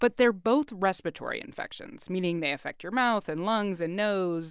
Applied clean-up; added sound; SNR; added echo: none; none; none; none.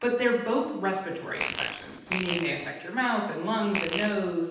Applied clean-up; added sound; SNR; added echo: none; Fart; 5 dB; reverberation time 0.9 s.